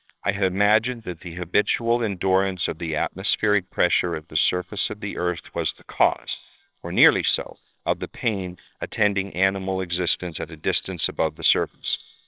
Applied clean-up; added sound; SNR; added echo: neural separator model SepFormer WHAMR!.